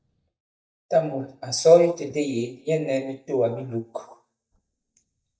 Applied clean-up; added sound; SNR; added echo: neural mask model DeepFilterNet 3.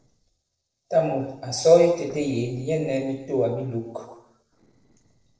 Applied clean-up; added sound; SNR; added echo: neural separator model SepFormer DNS4.